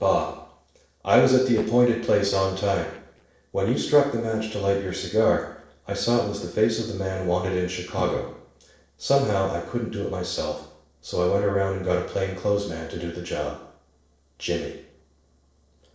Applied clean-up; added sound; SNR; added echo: neural separator model SepFormer DNS4.